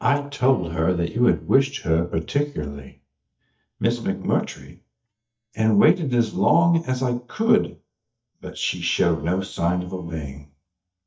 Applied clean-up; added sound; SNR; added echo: neural mask model DeepFilterNet 3.